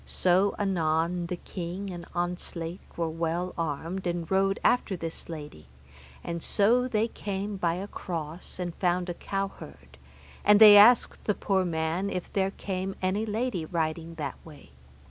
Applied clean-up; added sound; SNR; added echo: none; none; none; none.